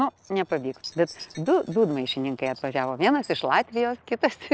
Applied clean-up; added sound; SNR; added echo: neural separator model SepFormer DNS4.